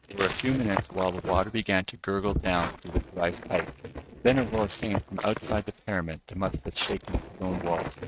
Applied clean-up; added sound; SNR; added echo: neural mask model RNNoise.